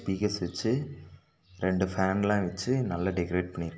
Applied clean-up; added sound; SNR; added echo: none; none; none; none.